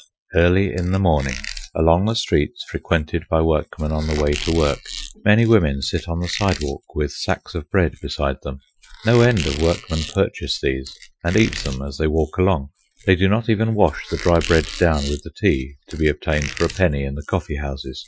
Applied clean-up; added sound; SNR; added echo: classical method Wiener filter.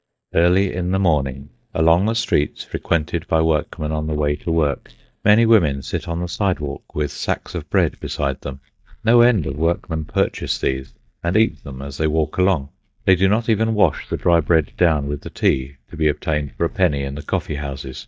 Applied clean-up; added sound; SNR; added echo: neural mask model DeepFilterNet 3.